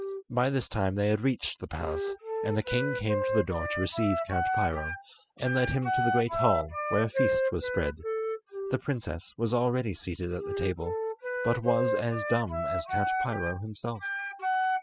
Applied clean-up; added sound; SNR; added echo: classical method spectral subtraction.